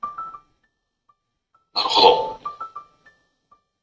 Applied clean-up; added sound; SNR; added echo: neural mask model RNNoise.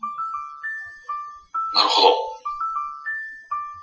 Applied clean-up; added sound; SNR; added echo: classical method Wiener filter.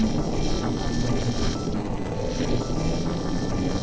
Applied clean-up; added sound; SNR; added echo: neural separator model SepFormer DNS4.